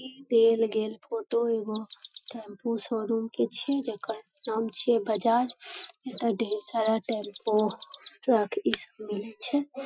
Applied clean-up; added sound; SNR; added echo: classical method Wiener filter.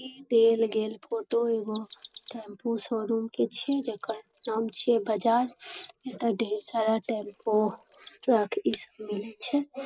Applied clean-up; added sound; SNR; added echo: neural mask model Resemble Enhance denoiser.